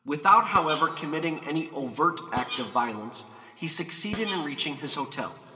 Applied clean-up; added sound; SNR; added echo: none; Screech; 10 dB; reverberation time 2.2 s.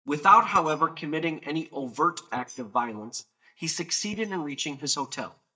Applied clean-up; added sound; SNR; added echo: neural mask model DeepFilterNet 3.